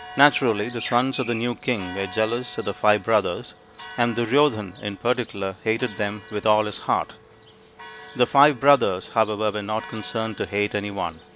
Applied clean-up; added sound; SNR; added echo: none; Church bell + Bird; 18 dB; none.